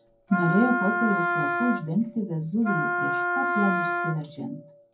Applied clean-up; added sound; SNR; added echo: none; Wind instrument, woodwind instrument; 0 dB; reverberation time 0.4 s.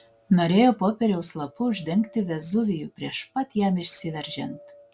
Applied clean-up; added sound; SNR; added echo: none; none; none; none.